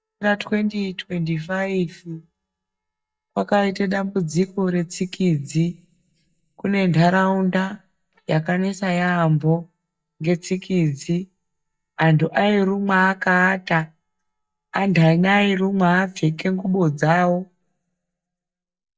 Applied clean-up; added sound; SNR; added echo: neural mask model DeepFilterNet 3.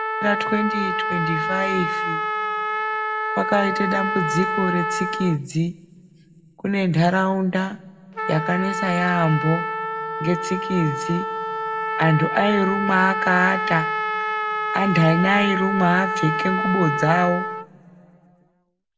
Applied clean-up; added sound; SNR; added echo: none; Trumpet; 3 dB; reverberation time 1.6 s.